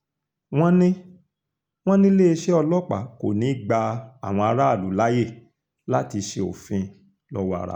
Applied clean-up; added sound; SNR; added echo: none; none; none; none.